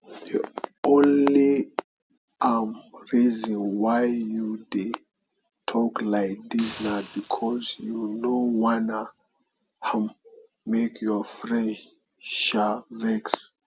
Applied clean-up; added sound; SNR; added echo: none; Hiss; 20 dB; none.